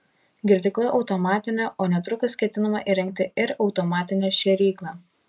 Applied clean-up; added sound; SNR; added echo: none; none; none; none.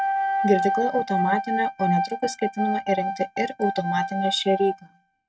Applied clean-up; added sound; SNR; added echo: neural mask model RNNoise.